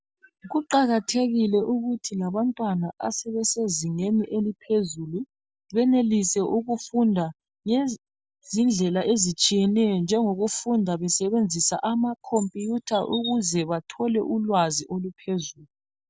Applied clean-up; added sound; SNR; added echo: none; Chirp, tweet; 15 dB; none.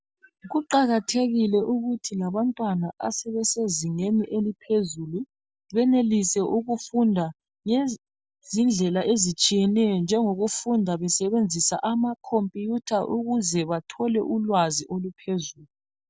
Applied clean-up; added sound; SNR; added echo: none; none; none; none.